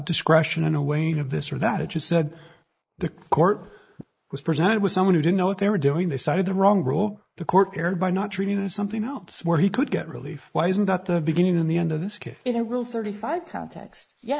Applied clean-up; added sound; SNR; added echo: neural mask model Resemble Enhance denoiser.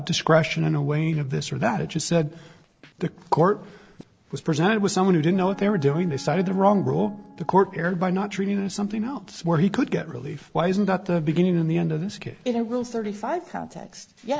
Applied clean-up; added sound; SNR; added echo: neural separator model SepFormer DNS4.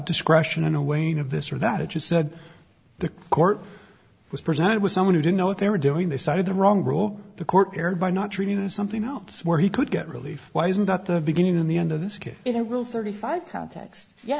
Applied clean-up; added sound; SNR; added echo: none; none; none; none.